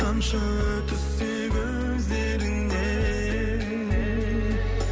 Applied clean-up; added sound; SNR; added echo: none; none; none; none.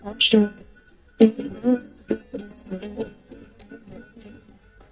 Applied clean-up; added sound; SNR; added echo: neural mask model DeepFilterNet 3.